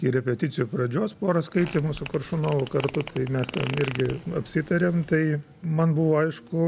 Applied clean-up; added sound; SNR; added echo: none; Fart; 14 dB; none.